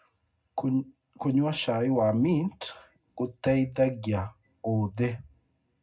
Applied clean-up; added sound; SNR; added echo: none; none; none; reverberation time 0.3 s.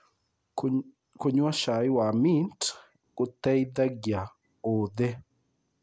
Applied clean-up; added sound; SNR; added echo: none; none; none; none.